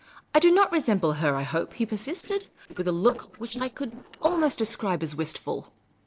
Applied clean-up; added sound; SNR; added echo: neural separator model SepFormer DNS4.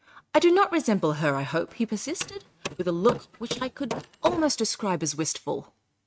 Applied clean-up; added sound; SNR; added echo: neural mask model RNNoise.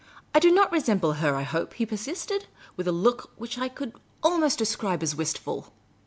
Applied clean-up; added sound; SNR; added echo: none; none; none; none.